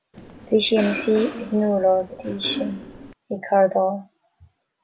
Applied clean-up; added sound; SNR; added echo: none; Cough; 12 dB; none.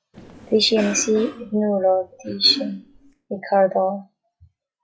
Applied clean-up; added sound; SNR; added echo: classical method log-MMSE.